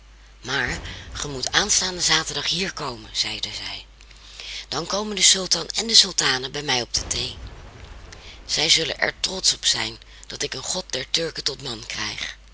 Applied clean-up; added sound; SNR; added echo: none; Shatter / Crushing / Boom; 19 dB; none.